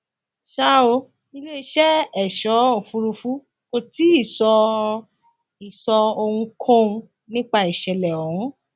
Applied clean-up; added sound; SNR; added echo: none; none; none; none.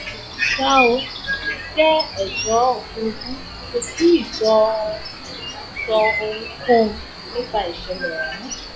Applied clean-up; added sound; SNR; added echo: classical method log-MMSE.